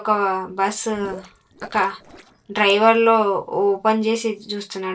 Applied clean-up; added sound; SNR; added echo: neural separator model SepFormer DNS4.